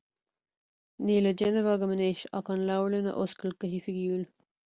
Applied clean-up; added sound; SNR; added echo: none; none; none; none.